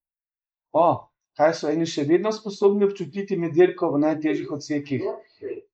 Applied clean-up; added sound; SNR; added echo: neural mask model Resemble Enhance denoiser.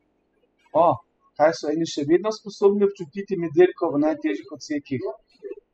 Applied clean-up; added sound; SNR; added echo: classical method spectral subtraction.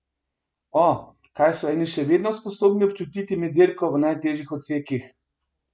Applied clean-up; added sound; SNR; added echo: none; none; none; none.